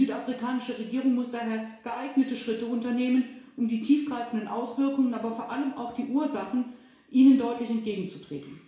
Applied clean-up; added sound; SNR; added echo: none; none; none; reverberation time 0.7 s.